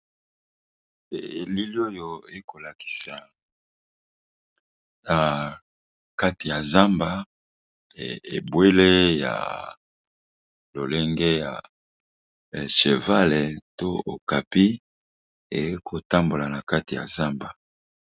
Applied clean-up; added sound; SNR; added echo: neural mask model RNNoise.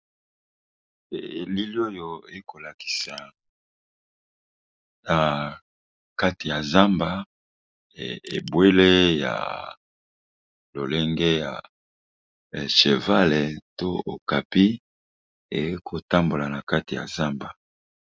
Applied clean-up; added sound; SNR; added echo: neural mask model Resemble Enhance denoiser.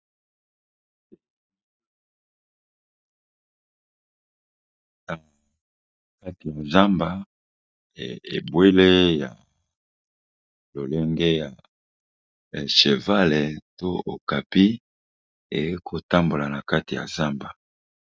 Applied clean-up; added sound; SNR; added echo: neural mask model DeepFilterNet 3.